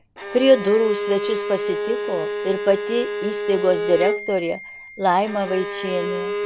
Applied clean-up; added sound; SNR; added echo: none; Bowed string instrument; 5 dB; none.